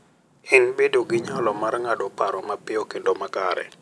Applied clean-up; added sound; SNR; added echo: none; Thunder / Rain; 19 dB; none.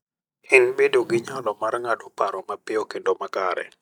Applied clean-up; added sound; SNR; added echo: neural mask model DeepFilterNet 3.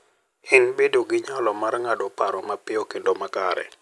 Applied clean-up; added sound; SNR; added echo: none; none; none; none.